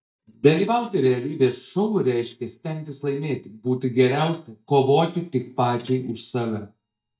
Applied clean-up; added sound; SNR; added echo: neural mask model DeepFilterNet 3.